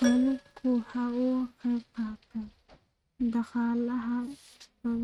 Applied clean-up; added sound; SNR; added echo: neural mask model RNNoise.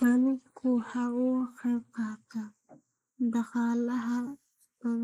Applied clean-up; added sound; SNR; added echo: neural mask model Resemble Enhance denoiser.